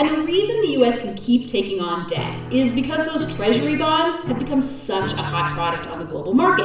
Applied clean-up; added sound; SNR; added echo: none; Piano; 12 dB; reverberation time 0.7 s.